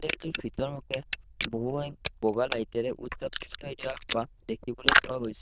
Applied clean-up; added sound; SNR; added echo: neural diffusion model UNIVERSE++.